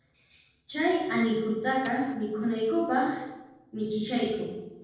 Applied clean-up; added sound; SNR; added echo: neural separator model SepFormer DNS4.